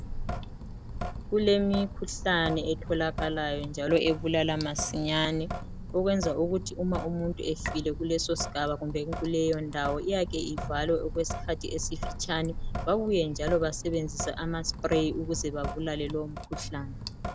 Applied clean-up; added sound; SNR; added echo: none; Drip / Sink (filling or washing); 7 dB; none.